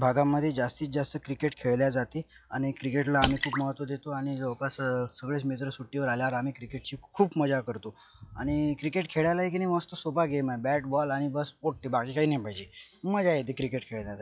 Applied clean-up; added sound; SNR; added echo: classical method log-MMSE.